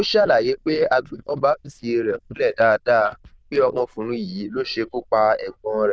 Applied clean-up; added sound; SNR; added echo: neural diffusion model UNIVERSE++.